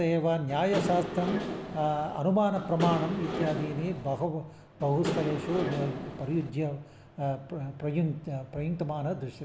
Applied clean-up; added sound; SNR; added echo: none; Engine / Mechanisms; 5 dB; none.